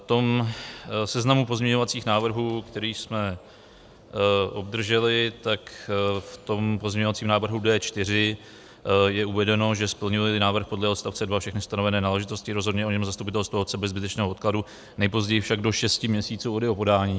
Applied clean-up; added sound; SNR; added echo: none; none; none; none.